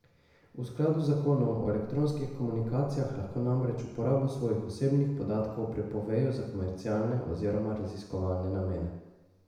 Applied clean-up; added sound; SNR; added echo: none; none; none; reverberation time 1.0 s.